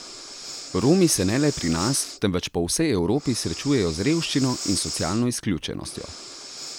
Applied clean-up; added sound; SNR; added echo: none; Breathing; 12 dB; none.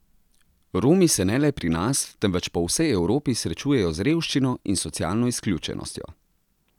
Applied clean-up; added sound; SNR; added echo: none; none; none; none.